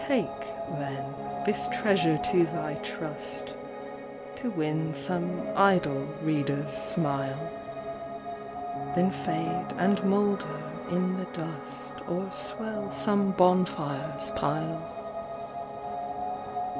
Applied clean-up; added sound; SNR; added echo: none; Wind + Piano; 5 dB; none.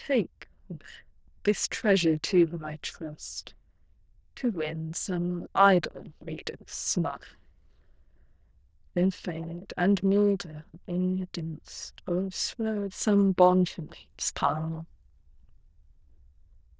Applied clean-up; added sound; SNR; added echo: neural diffusion model UNIVERSE++.